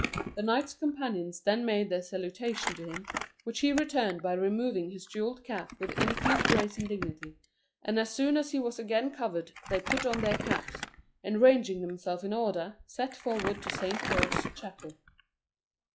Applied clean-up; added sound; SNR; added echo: classical method log-MMSE.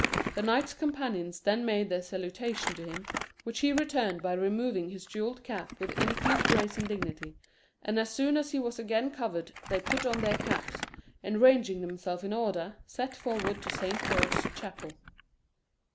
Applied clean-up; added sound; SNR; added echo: none; Bark + Crumpling, crinkling; 5 dB; none.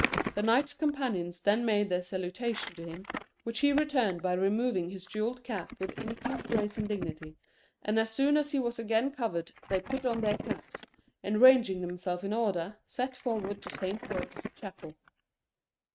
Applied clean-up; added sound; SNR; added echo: neural mask model RNNoise.